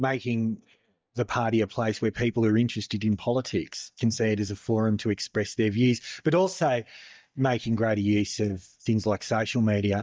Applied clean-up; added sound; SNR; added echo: neural mask model DeepFilterNet 3.